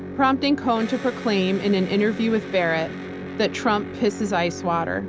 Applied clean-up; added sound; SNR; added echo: none; Electric guitar; 10 dB; none.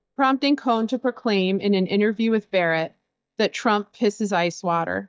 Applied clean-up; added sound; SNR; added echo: neural mask model DeepFilterNet 3.